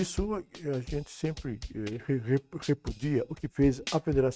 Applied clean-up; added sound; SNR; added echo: neural mask model RNNoise.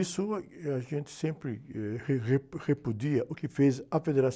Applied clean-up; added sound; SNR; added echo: none; none; none; none.